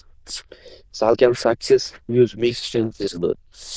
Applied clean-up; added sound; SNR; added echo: neural diffusion model UNIVERSE++.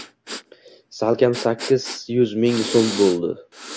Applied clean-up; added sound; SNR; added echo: none; Breathing; 12 dB; none.